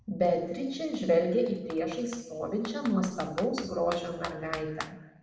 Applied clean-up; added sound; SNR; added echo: none; Computer keyboard; 16 dB; reverberation time 1.0 s.